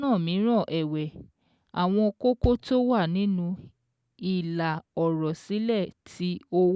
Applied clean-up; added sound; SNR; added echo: none; Bass drum; 12 dB; none.